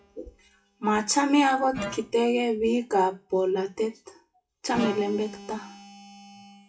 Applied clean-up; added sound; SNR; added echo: classical method WPE with log-MMSE.